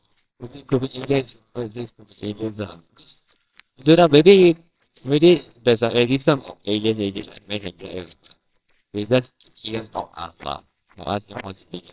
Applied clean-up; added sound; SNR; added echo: neural separator model SepFormer WHAMR!.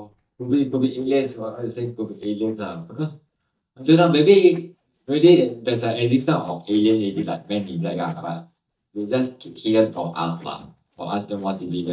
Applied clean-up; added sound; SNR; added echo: neural mask model DeepFilterNet 3.